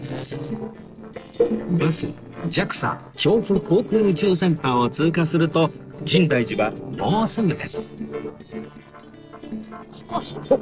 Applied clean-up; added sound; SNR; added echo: neural separator model SepFormer DNS4.